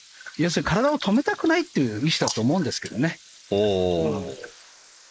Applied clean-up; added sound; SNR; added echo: neural mask model Resemble Enhance denoiser.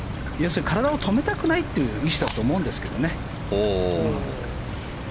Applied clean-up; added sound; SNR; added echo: none; Stream / Trickle, dribble; 9 dB; none.